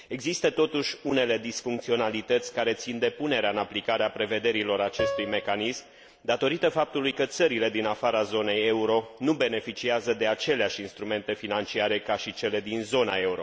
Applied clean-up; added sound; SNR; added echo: none; Piano; 11 dB; none.